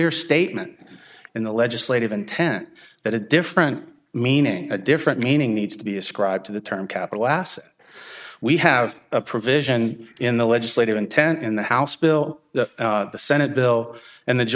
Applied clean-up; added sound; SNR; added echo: neural mask model RNNoise.